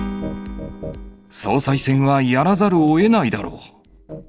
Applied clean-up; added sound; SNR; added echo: neural separator model SepFormer DNS4.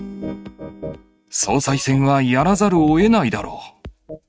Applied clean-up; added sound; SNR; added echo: neural mask model RNNoise.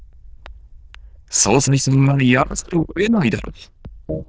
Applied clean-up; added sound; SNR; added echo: neural diffusion model UNIVERSE++.